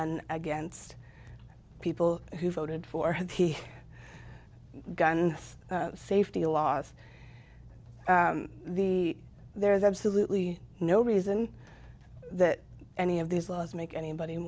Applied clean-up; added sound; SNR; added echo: none; none; none; none.